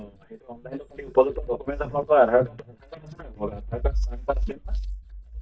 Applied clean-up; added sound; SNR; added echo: neural mask model DeepFilterNet 3.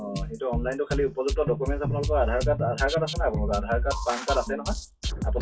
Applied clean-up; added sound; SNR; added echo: classical method WPE with log-MMSE.